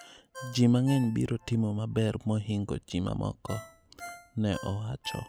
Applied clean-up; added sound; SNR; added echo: none; Ringtone; 19 dB; none.